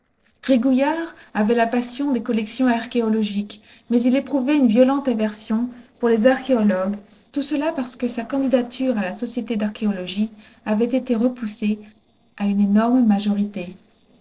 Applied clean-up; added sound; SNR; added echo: neural separator model SepFormer DNS4.